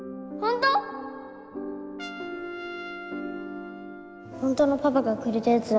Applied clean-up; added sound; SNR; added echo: none; Trumpet; 18 dB; none.